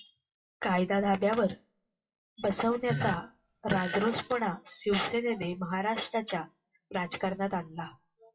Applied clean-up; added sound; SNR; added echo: classical method WPE with log-MMSE.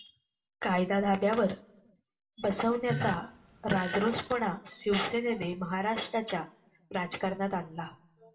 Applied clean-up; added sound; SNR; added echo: none; Fart; 6 dB; reverberation time 0.3 s.